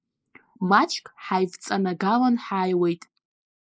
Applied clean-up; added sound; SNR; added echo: neural mask model Resemble Enhance denoiser.